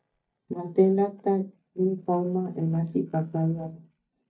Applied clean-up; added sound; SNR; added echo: neural mask model DeepFilterNet 3.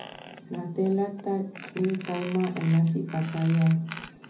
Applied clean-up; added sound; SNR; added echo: none; Squeak; 17 dB; reverberation time 0.5 s.